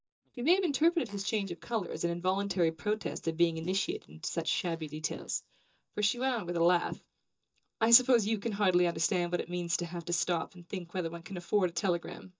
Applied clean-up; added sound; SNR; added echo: neural mask model DeepFilterNet 3.